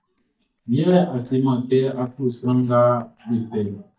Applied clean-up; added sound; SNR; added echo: neural mask model DeepFilterNet 3.